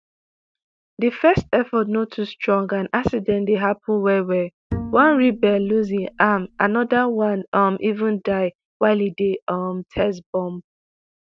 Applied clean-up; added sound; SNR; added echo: neural mask model RNNoise.